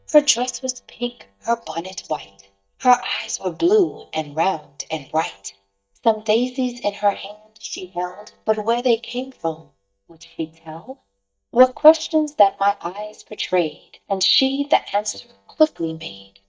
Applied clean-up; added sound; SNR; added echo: neural mask model DeepFilterNet 3.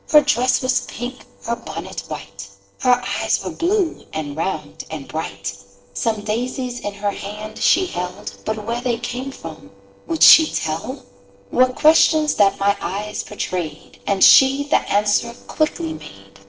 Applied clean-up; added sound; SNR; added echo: neural separator model SepFormer DNS4.